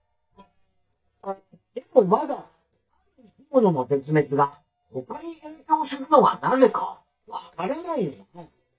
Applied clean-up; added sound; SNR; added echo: neural mask model DeepFilterNet 3.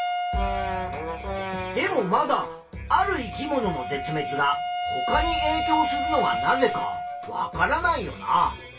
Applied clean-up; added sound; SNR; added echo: none; Wind instrument, woodwind instrument; 5 dB; reverberation time 0.2 s.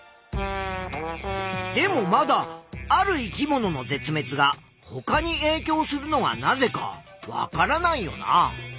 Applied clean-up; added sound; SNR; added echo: none; none; none; none.